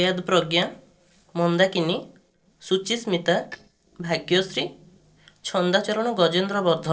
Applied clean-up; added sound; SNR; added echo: neural separator model SepFormer DNS4.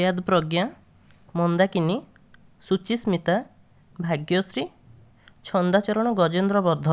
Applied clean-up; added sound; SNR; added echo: none; none; none; none.